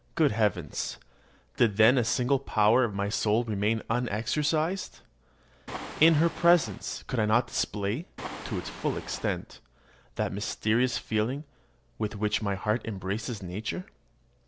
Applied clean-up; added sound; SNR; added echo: none; Waves, surf; 12 dB; none.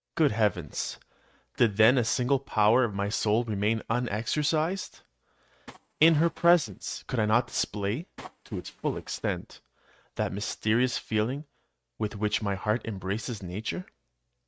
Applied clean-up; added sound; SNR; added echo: neural mask model RNNoise.